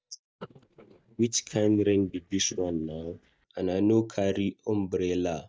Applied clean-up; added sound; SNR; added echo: neural mask model DeepFilterNet 3.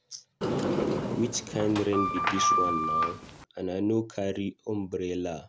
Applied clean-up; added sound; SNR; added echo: none; Sliding door; -3 dB; none.